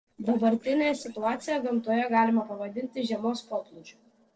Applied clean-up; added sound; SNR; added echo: neural separator model SepFormer DNS4.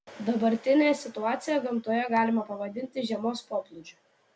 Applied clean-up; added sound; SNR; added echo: none; none; none; none.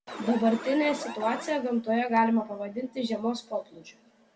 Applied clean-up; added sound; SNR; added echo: none; Alarm; 10 dB; reverberation time 1.5 s.